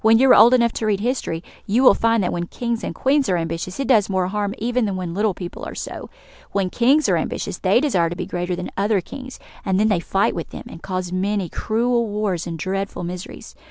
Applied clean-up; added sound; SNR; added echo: none; none; none; none.